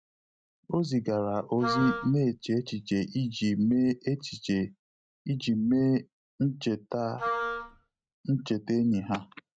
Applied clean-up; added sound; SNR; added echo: neural mask model RNNoise.